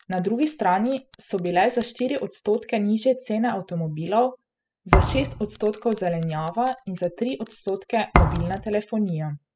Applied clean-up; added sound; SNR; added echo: classical method spectral subtraction.